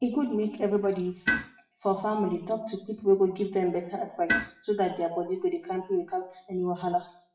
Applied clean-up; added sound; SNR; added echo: classical method WPE with log-MMSE.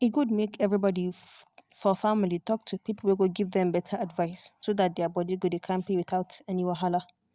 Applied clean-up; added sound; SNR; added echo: none; none; none; none.